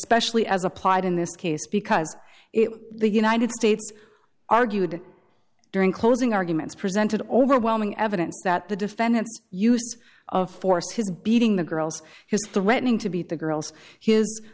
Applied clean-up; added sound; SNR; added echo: none; none; none; none.